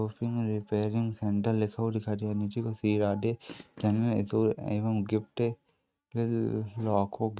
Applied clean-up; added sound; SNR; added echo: neural mask model RNNoise.